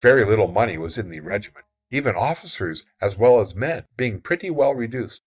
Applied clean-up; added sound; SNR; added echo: neural mask model DeepFilterNet 3.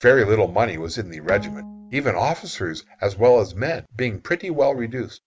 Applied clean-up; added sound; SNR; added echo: none; Bowed string instrument; 18 dB; none.